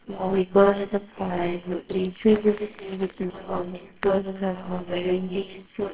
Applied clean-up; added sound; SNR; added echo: neural separator model SepFormer WHAMR!.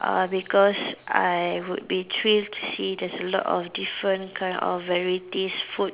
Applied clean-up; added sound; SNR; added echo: none; none; none; none.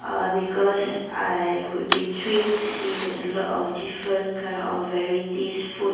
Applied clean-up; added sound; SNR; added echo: none; Fire; 8 dB; reverberation time 1.3 s.